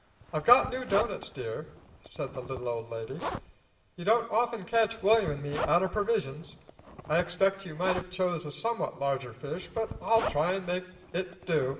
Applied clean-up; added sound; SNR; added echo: none; Zipper (clothing); 12 dB; reverberation time 0.7 s.